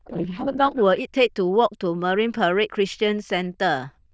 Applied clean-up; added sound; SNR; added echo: neural diffusion model UNIVERSE++.